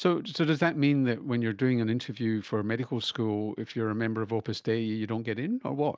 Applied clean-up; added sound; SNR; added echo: none; none; none; none.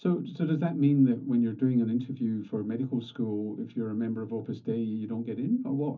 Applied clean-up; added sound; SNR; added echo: none; none; none; reverberation time 0.3 s.